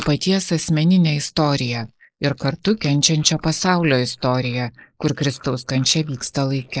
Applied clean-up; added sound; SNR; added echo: neural mask model Resemble Enhance denoiser.